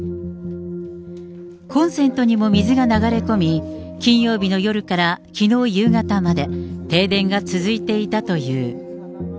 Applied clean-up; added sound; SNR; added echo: none; none; none; none.